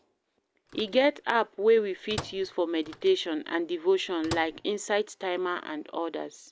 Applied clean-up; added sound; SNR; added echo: none; Microwave oven; 16 dB; none.